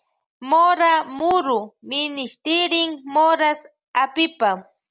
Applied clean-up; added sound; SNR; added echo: none; none; none; none.